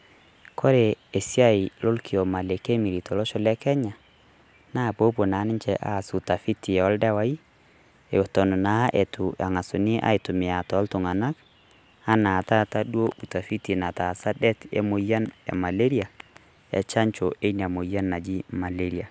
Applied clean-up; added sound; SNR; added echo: none; none; none; none.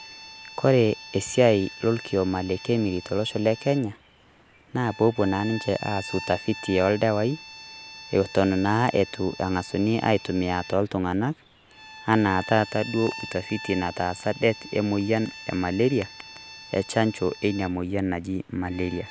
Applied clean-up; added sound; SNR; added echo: none; Bowed string instrument; 17 dB; none.